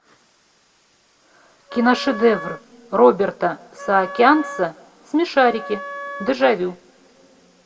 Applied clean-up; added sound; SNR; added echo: none; Wind instrument, woodwind instrument; 13 dB; reverberation time 1.6 s.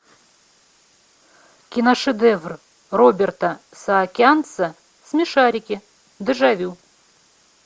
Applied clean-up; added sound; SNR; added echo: none; none; none; none.